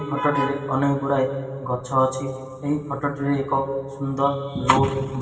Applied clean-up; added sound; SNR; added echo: none; Bowed string instrument; 18 dB; reverberation time 2.1 s.